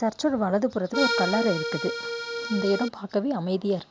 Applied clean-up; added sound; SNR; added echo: none; Accordion; 3 dB; none.